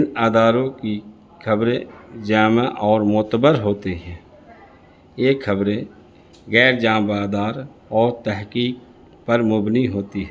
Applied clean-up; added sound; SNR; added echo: none; none; none; none.